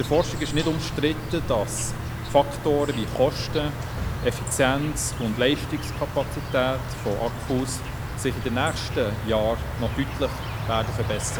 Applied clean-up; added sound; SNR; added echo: none; Insect; 4 dB; none.